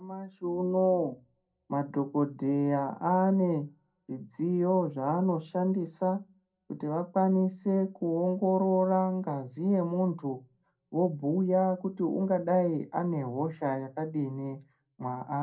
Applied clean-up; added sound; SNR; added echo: none; none; none; reverberation time 0.2 s.